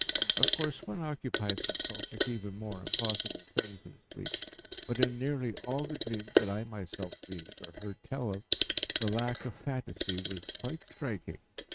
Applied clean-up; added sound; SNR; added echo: neural mask model RNNoise.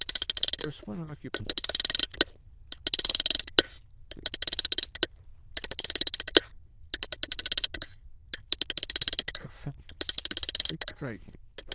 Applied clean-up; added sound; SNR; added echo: neural diffusion model UNIVERSE++.